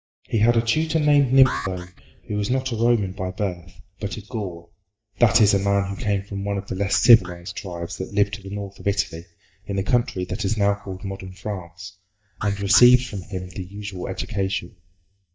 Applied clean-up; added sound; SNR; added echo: neural mask model DeepFilterNet 3.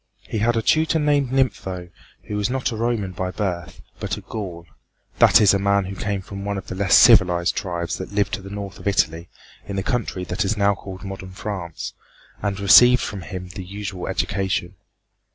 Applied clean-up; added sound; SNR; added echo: none; none; none; none.